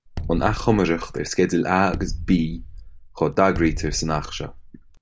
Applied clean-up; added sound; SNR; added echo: none; Bass drum; 9 dB; none.